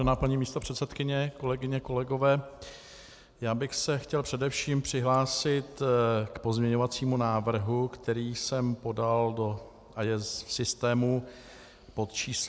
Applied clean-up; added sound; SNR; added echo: none; none; none; none.